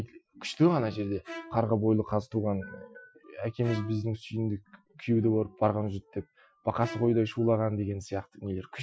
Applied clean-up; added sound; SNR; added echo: classical method Wiener filter.